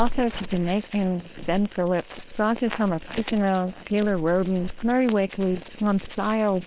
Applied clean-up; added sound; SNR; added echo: neural separator model SepFormer WHAM!.